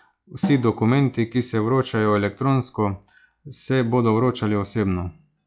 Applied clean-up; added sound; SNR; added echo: classical method log-MMSE.